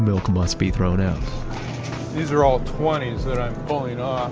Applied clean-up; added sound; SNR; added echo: none; none; none; none.